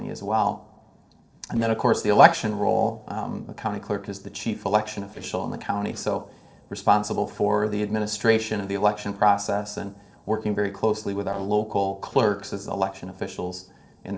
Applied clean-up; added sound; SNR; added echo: neural separator model SepFormer DNS4.